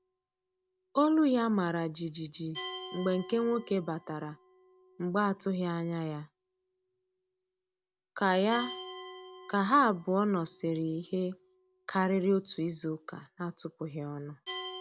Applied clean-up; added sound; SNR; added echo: none; Glass; 7 dB; none.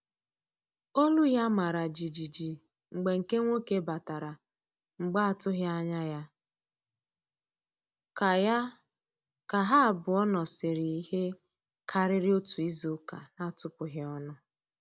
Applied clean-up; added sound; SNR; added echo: none; none; none; none.